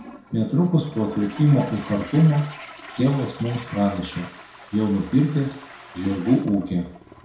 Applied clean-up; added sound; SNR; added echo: none; Toilet flush; 18 dB; reverberation time 0.6 s.